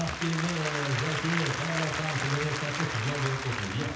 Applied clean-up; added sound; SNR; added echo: none; Applause; 2 dB; reverberation time 0.8 s.